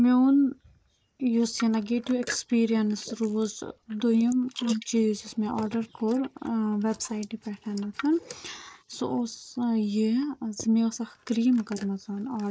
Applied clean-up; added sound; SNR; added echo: neural mask model Resemble Enhance denoiser.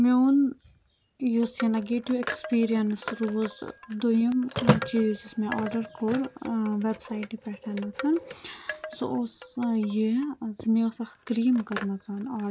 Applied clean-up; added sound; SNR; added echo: none; Wind chime + Telephone; 9 dB; none.